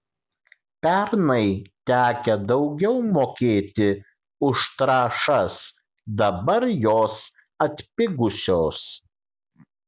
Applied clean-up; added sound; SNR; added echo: none; none; none; none.